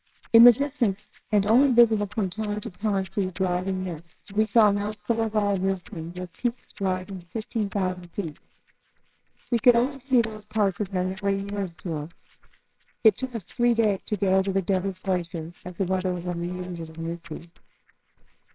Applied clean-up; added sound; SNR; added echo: neural separator model SepFormer WHAMR!.